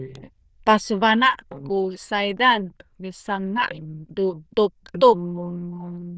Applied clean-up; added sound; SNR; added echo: neural diffusion model UNIVERSE++.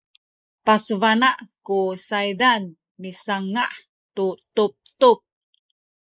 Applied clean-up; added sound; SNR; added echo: neural mask model Resemble Enhance denoiser.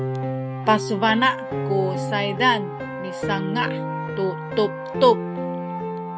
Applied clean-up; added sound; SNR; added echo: none; Piano; 4 dB; none.